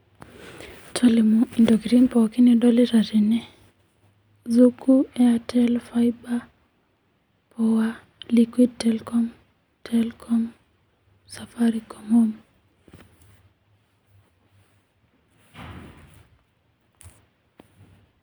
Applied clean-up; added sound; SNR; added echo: none; none; none; none.